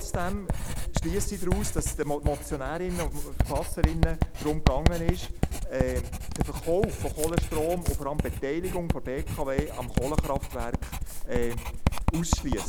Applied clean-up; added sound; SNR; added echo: none; Writing; -3 dB; none.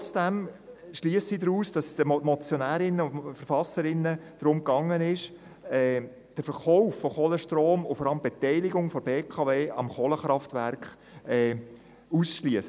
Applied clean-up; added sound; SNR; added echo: none; none; none; none.